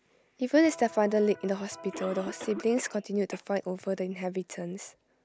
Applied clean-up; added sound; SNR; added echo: none; Electric guitar + Cough; 17 dB; none.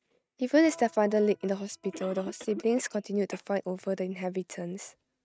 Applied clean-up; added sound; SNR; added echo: neural mask model RNNoise.